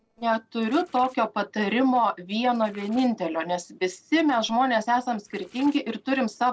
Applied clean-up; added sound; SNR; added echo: neural separator model SepFormer DNS4.